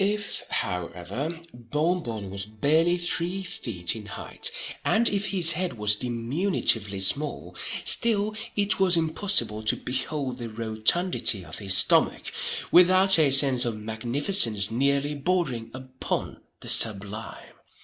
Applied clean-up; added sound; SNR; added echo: neural separator model SepFormer DNS4.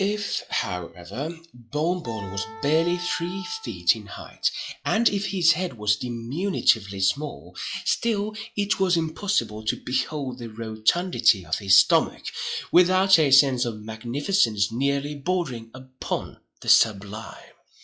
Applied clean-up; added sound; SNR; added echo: classical method log-MMSE.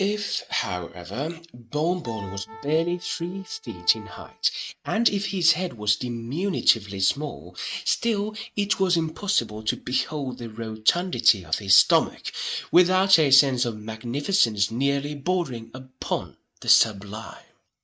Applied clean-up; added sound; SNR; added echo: neural mask model RNNoise.